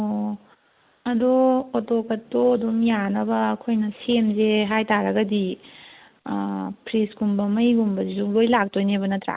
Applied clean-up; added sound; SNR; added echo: none; none; none; none.